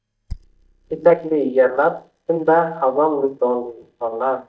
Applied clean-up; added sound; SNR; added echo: neural mask model DeepFilterNet 3.